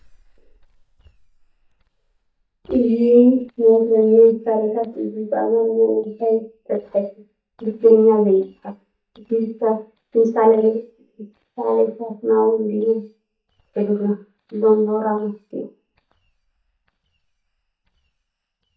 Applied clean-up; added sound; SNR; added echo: neural mask model DeepFilterNet 3.